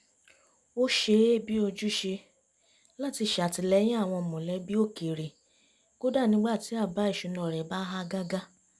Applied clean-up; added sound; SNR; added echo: none; none; none; none.